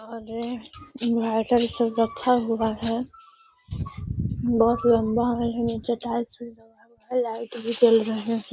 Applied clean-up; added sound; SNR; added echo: none; none; none; none.